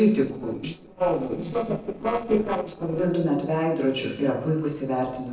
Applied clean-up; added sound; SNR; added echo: neural separator model SepFormer DNS4.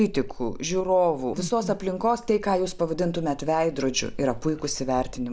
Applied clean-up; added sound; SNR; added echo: none; none; none; none.